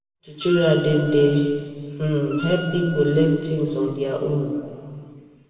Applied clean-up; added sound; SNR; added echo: none; Wind instrument, woodwind instrument; 16 dB; reverberation time 2.2 s.